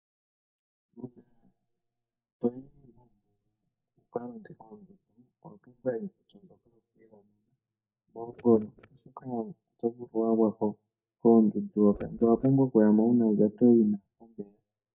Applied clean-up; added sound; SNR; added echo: neural mask model DeepFilterNet 3.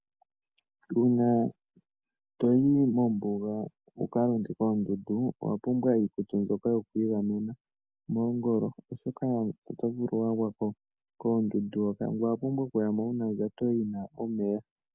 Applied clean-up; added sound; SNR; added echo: none; none; none; none.